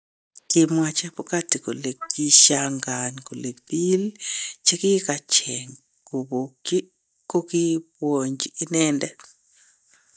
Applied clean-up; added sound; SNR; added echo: neural mask model DeepFilterNet 3.